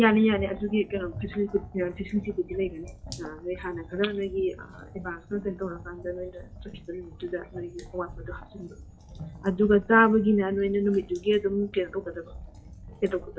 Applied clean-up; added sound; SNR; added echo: classical method WPE with log-MMSE.